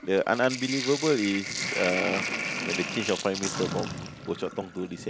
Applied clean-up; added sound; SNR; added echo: none; Sink (filling or washing); 5 dB; none.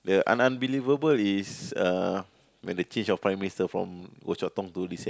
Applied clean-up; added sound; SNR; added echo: none; none; none; none.